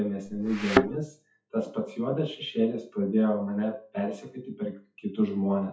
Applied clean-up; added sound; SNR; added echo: classical method WPE with log-MMSE.